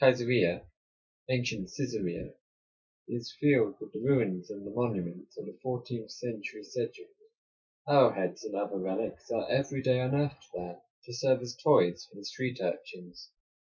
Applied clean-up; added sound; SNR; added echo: neural mask model Resemble Enhance denoiser.